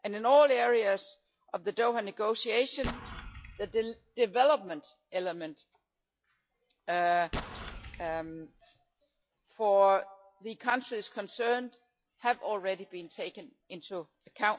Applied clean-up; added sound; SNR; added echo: classical method log-MMSE.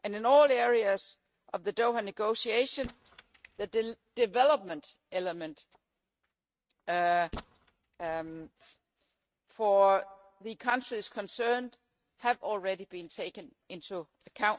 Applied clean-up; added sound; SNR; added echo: neural mask model RNNoise.